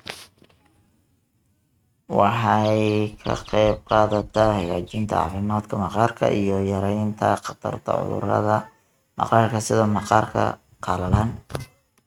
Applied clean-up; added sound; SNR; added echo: neural mask model RNNoise.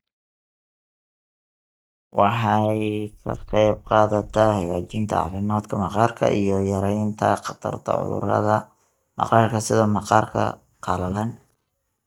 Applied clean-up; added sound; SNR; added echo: neural mask model DeepFilterNet 3.